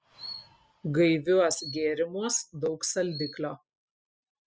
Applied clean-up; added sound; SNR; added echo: classical method spectral subtraction.